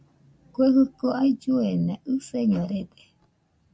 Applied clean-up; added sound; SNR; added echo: none; none; none; none.